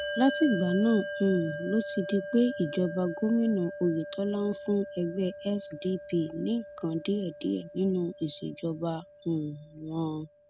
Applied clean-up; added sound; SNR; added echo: none; Bell; 11 dB; none.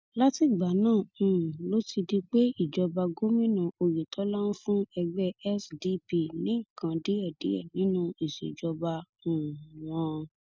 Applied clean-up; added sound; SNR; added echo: none; none; none; none.